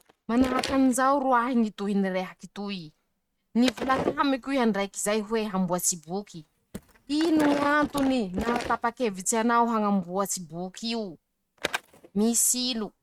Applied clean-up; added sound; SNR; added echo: neural mask model RNNoise.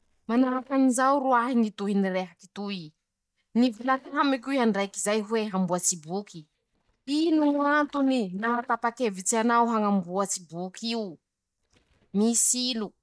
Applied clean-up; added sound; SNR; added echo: neural mask model DeepFilterNet 3.